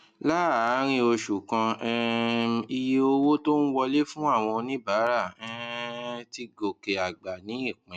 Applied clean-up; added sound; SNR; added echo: none; none; none; none.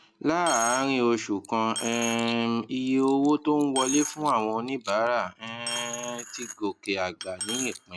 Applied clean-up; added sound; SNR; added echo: none; Coin (dropping); 10 dB; none.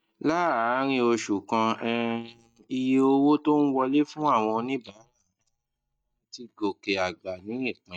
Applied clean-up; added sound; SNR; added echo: neural mask model DeepFilterNet 3.